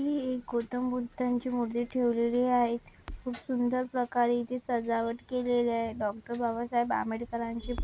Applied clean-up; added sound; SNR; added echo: none; Crackle; 17 dB; none.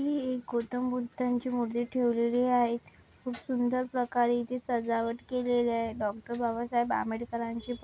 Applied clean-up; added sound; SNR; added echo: none; none; none; none.